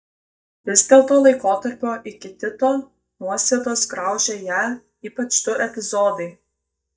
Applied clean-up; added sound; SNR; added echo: neural mask model DeepFilterNet 3.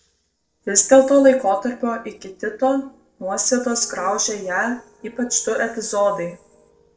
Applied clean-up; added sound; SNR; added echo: neural separator model SepFormer DNS4.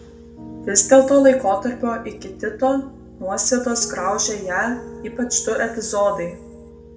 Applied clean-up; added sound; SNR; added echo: none; Piano; 17 dB; reverberation time 0.7 s.